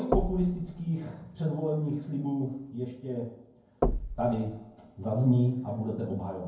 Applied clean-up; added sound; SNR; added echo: none; Knock; 5 dB; reverberation time 0.9 s.